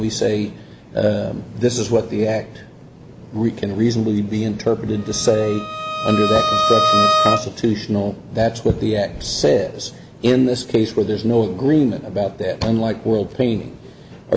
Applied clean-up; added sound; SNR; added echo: none; Bowed string instrument; 1 dB; none.